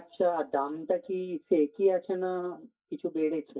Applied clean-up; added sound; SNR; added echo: neural mask model DeepFilterNet 3.